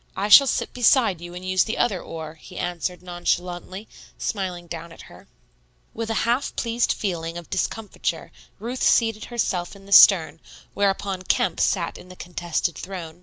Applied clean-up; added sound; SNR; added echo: none; none; none; none.